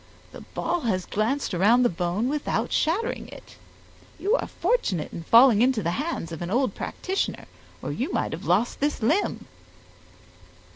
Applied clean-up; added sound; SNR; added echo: none; none; none; none.